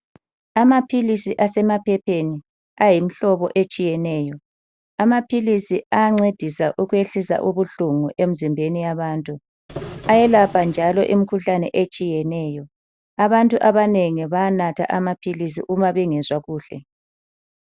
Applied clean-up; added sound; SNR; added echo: none; Printer; 15 dB; none.